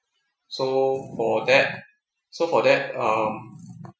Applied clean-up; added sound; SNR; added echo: classical method Wiener filter.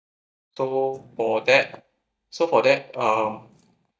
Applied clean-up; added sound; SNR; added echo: neural mask model DeepFilterNet 3.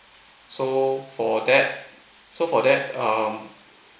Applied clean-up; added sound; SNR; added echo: none; none; none; none.